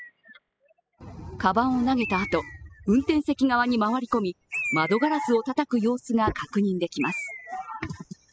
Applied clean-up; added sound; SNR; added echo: classical method spectral subtraction.